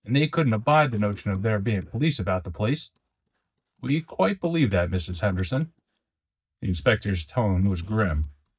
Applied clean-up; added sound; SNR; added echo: neural mask model DeepFilterNet 3.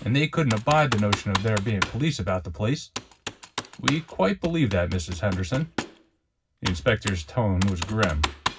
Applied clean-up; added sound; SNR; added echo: none; Computer keyboard; 9 dB; reverberation time 0.4 s.